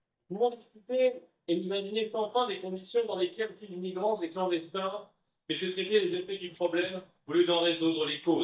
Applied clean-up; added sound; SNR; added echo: neural mask model DeepFilterNet 3.